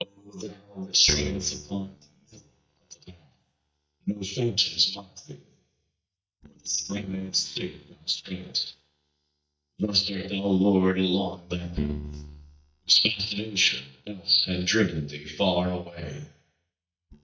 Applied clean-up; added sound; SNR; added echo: neural mask model DeepFilterNet 3.